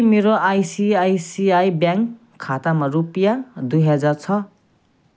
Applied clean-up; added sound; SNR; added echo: none; none; none; none.